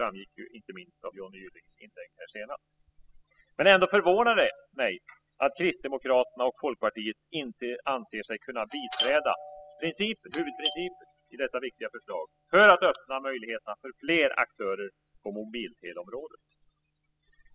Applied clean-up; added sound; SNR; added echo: classical method spectral subtraction.